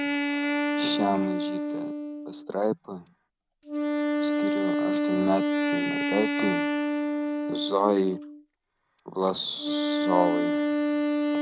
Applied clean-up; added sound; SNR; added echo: none; Wind instrument, woodwind instrument; -3 dB; none.